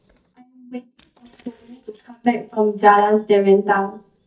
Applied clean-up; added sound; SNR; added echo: neural mask model DeepFilterNet 3.